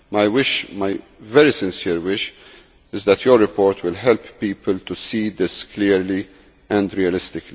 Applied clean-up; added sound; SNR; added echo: none; none; none; none.